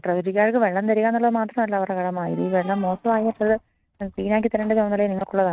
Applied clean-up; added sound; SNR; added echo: neural mask model RNNoise.